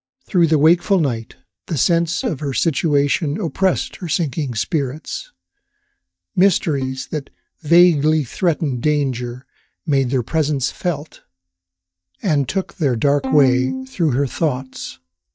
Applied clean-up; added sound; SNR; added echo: neural mask model DeepFilterNet 3.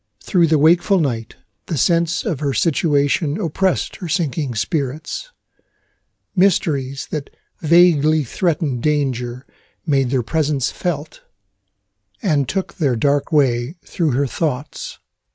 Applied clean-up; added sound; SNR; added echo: neural mask model Resemble Enhance denoiser.